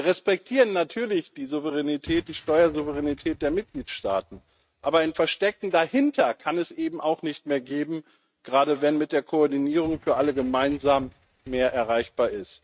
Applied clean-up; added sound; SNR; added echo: neural mask model RNNoise.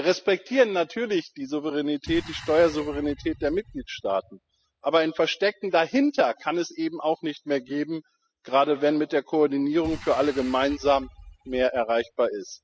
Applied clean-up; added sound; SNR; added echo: classical method spectral subtraction.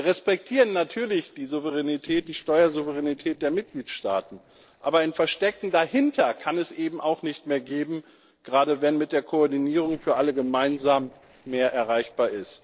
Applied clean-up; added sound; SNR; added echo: neural separator model SepFormer DNS4.